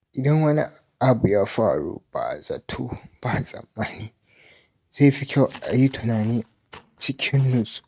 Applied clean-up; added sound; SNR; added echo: neural mask model RNNoise.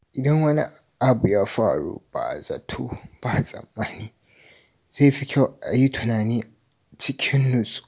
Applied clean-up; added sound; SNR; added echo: none; none; none; none.